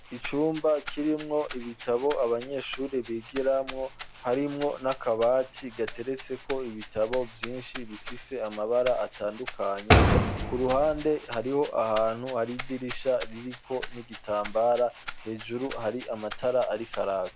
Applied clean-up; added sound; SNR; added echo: none; Door + Rattle (instrument); 2 dB; none.